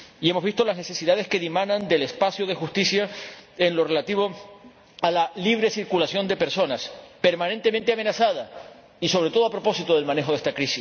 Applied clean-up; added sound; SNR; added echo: none; none; none; none.